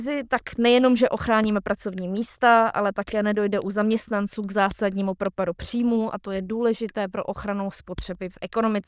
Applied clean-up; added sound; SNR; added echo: neural diffusion model UNIVERSE++.